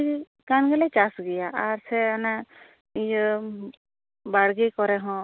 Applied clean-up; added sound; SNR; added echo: none; none; none; none.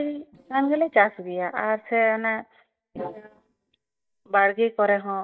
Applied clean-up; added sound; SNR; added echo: neural mask model DeepFilterNet 3.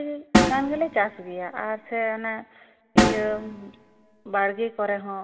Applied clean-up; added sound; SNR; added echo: none; Snare drum; -2 dB; reverberation time 1.0 s.